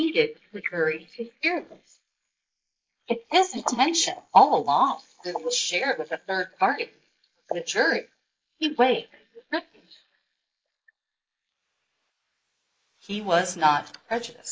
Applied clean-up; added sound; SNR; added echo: neural mask model Resemble Enhance denoiser.